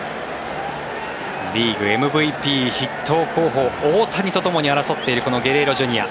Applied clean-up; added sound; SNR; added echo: none; none; none; none.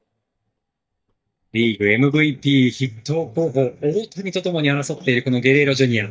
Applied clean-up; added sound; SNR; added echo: neural mask model DeepFilterNet 3.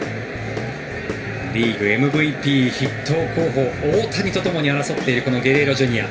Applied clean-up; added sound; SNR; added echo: none; Guitar / Drum; 10 dB; reverberation time 2.3 s.